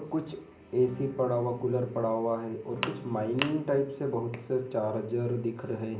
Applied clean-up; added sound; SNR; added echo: none; Acoustic guitar / Strum; 15 dB; reverberation time 0.5 s.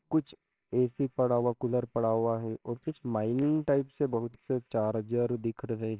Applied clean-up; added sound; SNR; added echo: neural separator model SepFormer WHAMR!.